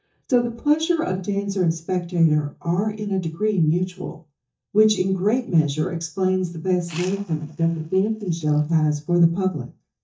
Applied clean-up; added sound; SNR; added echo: neural mask model DeepFilterNet 3.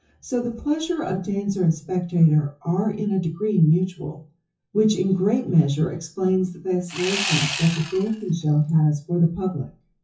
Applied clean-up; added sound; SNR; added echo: classical method WPE with log-MMSE.